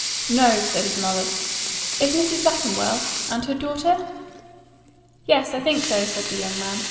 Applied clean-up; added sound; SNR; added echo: none; Sink (filling or washing) / Water tap, faucet / Liquid; 4 dB; reverberation time 2.9 s.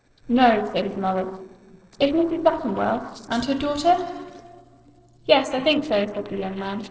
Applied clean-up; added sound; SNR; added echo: neural separator model SepFormer DNS4.